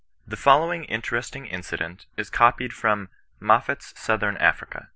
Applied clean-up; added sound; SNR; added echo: none; none; none; none.